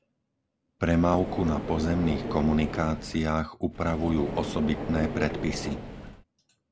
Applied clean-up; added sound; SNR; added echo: none; Car; 7 dB; none.